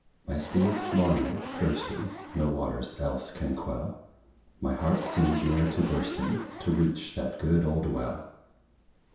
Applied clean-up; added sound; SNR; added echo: none; Zipper (clothing); 11 dB; reverberation time 0.7 s.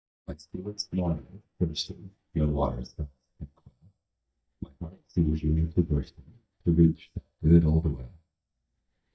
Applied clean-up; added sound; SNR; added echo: neural mask model DeepFilterNet 3.